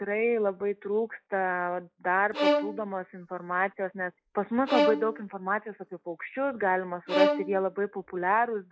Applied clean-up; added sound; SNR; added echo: classical method log-MMSE.